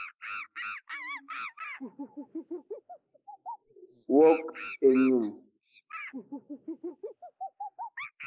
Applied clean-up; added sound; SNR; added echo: neural mask model Resemble Enhance denoiser.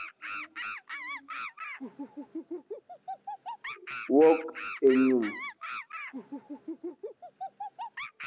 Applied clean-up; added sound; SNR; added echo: none; Animal; 9 dB; none.